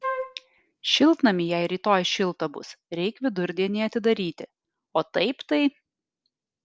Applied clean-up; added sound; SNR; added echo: neural separator model SepFormer DNS4.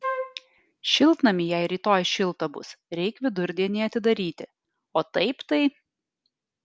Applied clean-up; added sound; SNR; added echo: none; Wind instrument, woodwind instrument; 7 dB; none.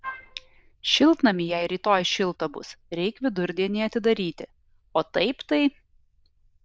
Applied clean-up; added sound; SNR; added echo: neural diffusion model UNIVERSE++.